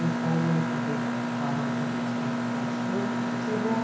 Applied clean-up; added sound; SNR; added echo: none; Mechanisms; -4 dB; reverberation time 0.6 s.